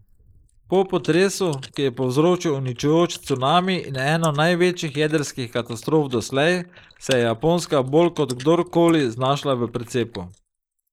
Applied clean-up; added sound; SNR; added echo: neural mask model Resemble Enhance denoiser.